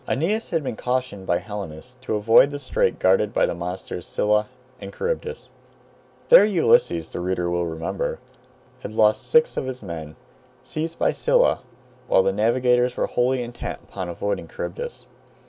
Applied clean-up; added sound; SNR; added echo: none; none; none; none.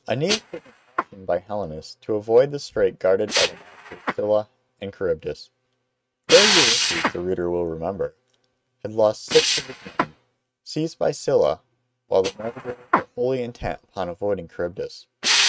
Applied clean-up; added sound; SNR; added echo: neural mask model RNNoise.